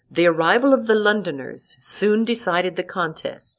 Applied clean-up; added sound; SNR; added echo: none; none; none; none.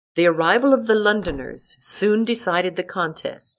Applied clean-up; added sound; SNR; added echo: neural mask model DeepFilterNet 3.